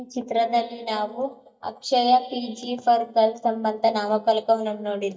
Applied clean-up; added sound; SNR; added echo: neural mask model DeepFilterNet 3.